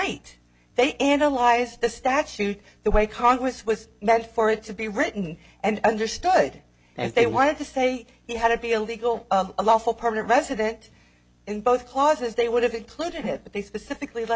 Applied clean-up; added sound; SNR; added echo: none; none; none; none.